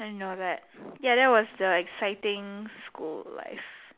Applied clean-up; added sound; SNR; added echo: none; none; none; none.